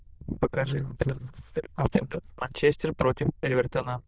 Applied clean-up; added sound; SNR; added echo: neural diffusion model UNIVERSE++.